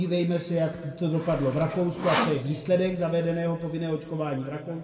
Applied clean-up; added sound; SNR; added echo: none; Sawing; 7 dB; reverberation time 1.3 s.